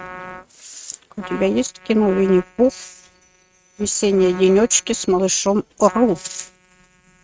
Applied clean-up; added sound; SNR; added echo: neural mask model RNNoise.